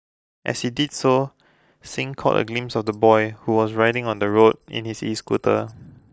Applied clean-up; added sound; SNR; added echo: neural mask model DeepFilterNet 3.